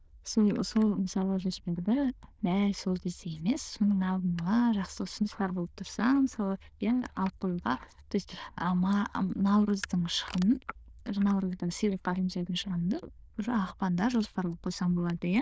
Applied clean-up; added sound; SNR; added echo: neural diffusion model UNIVERSE++.